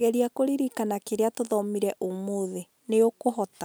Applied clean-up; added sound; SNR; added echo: none; none; none; none.